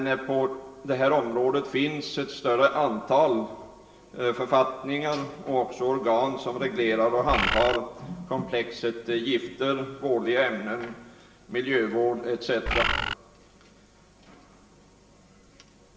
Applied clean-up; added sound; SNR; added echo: none; Bird; -1 dB; reverberation time 0.9 s.